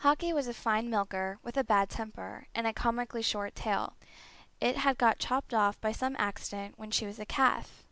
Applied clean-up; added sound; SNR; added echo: none; none; none; none.